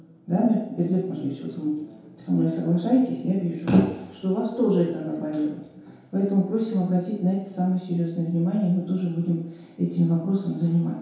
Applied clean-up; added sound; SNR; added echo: none; none; none; reverberation time 0.8 s.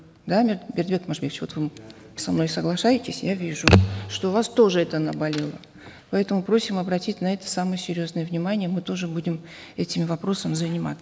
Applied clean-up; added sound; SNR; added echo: none; none; none; none.